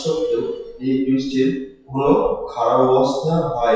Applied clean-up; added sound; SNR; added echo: classical method WPE with log-MMSE.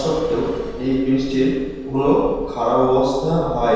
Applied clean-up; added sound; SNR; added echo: none; Bus; 16 dB; reverberation time 1.2 s.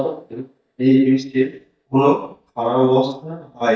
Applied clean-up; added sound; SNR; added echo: neural mask model DeepFilterNet 3.